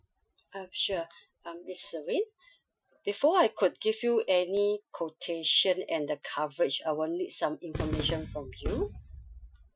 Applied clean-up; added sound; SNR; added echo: classical method Wiener filter.